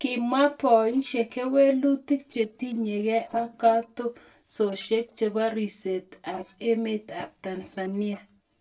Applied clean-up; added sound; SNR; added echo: neural separator model SepFormer DNS4.